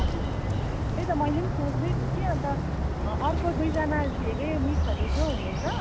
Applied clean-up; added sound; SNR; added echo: none; Bird; -4 dB; none.